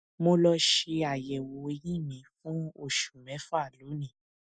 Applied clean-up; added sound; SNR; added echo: none; none; none; none.